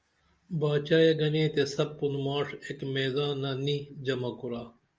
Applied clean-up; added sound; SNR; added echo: none; none; none; none.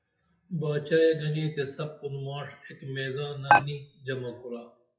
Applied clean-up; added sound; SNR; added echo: classical method WPE with log-MMSE.